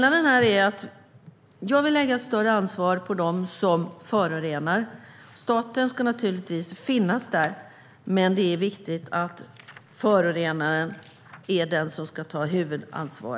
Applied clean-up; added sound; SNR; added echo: none; none; none; none.